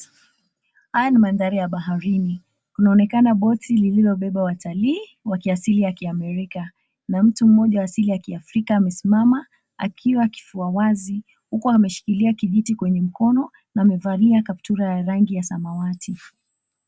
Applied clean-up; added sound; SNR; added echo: none; none; none; none.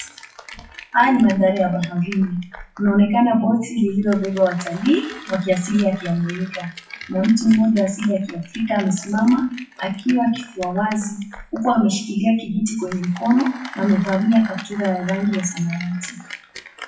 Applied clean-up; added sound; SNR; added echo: classical method WPE with log-MMSE.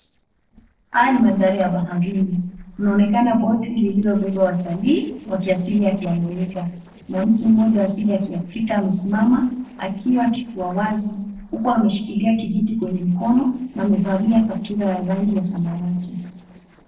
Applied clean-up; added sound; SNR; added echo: neural separator model SepFormer DNS4.